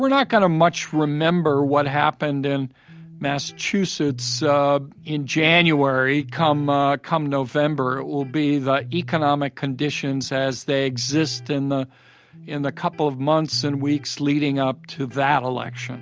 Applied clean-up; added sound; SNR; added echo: none; Electric guitar; 19 dB; none.